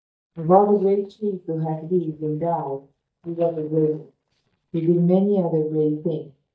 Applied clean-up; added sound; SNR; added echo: neural mask model DeepFilterNet 3.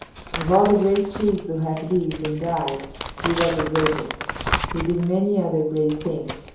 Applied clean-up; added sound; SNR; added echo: none; Crumpling, crinkling; 8 dB; reverberation time 2.8 s.